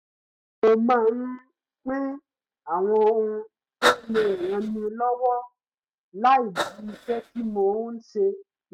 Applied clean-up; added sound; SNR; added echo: neural mask model RNNoise.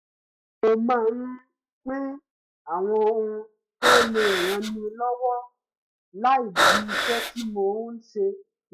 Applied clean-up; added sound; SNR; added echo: classical method log-MMSE.